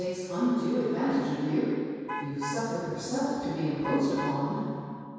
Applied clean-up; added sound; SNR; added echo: none; Alarm / Truck; 10 dB; reverberation time 2.2 s.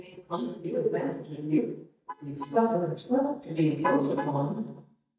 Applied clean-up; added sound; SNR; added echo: neural mask model DeepFilterNet 3.